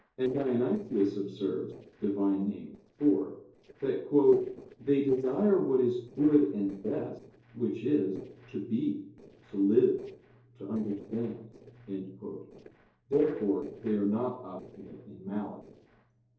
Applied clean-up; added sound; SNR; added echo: neural separator model SepFormer DNS4.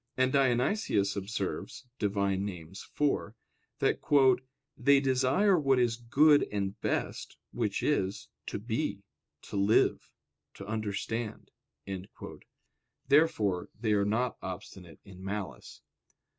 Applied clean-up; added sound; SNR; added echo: none; none; none; none.